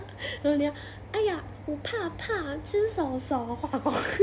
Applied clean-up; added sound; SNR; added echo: none; none; none; none.